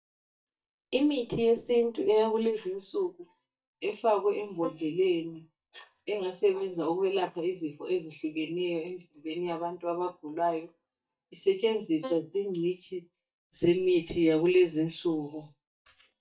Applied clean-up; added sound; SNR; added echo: neural mask model DeepFilterNet 3.